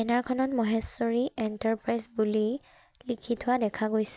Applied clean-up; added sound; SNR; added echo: none; none; none; none.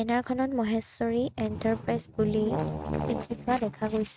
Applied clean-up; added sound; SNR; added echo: neural mask model RNNoise.